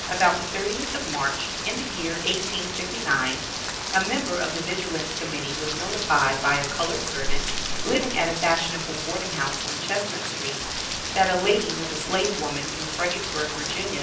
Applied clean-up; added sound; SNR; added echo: none; Rain; 2 dB; reverberation time 0.6 s.